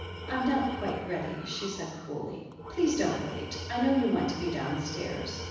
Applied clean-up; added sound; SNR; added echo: none; Tools; 10 dB; reverberation time 1.1 s.